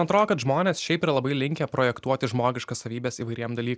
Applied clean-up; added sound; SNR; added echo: none; none; none; none.